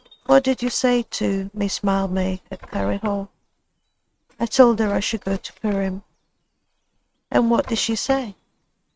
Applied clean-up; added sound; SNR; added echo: neural mask model RNNoise.